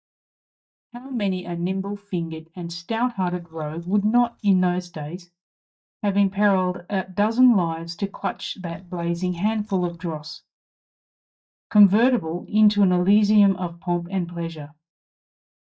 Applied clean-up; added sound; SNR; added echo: neural mask model DeepFilterNet 3.